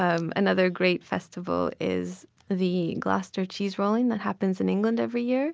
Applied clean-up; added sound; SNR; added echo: none; none; none; none.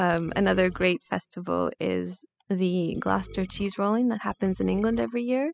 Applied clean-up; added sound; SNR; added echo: classical method spectral subtraction.